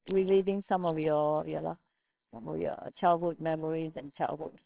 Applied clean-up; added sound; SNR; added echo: neural separator model SepFormer WHAMR!.